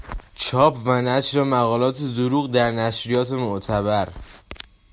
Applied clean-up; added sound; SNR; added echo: none; none; none; none.